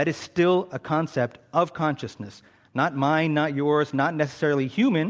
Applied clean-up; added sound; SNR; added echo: none; none; none; none.